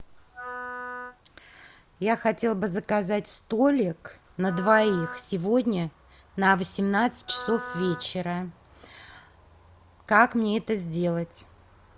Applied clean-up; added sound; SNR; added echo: none; Wind instrument, woodwind instrument; 14 dB; none.